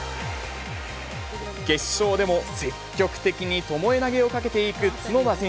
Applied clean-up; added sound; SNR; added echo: none; Gunshot, gunfire; 18 dB; none.